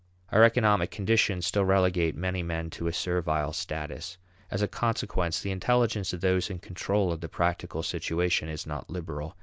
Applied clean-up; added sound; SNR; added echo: none; none; none; none.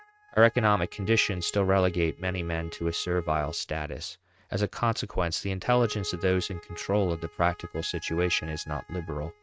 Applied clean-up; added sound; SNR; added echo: neural mask model RNNoise.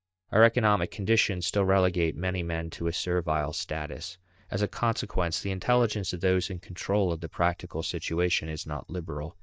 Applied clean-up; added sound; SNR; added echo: neural mask model DeepFilterNet 3.